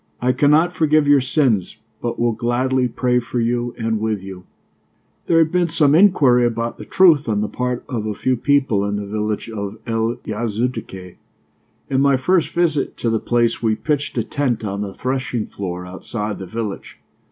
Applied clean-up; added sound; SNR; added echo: none; none; none; none.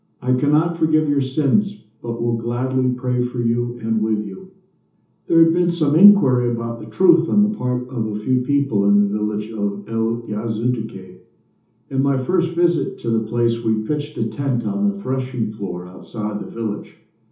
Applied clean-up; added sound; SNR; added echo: none; none; none; reverberation time 0.6 s.